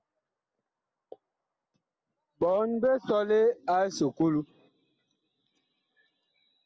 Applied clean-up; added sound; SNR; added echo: none; none; none; none.